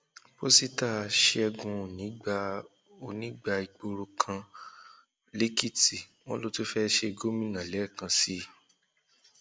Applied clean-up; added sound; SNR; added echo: none; none; none; none.